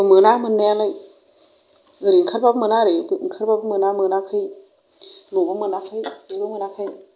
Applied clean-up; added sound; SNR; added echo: none; none; none; none.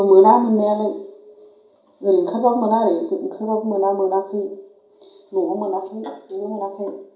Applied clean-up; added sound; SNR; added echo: none; none; none; reverberation time 0.5 s.